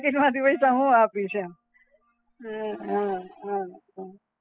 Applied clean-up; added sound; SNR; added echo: classical method spectral subtraction.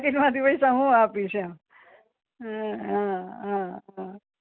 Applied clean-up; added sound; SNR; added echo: none; none; none; none.